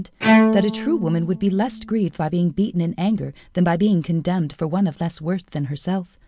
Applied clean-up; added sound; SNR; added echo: none; Bowed string instrument; 1 dB; none.